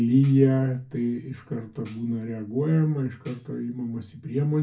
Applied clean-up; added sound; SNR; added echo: none; Tambourine; 17 dB; reverberation time 0.3 s.